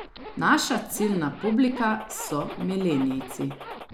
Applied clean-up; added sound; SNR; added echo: none; Zipper (clothing) + Gunshot, gunfire; 13 dB; none.